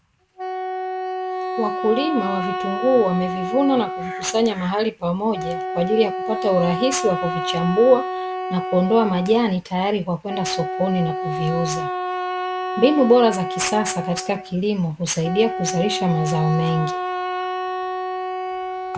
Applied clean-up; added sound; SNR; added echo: none; Wind instrument, woodwind instrument; 5 dB; none.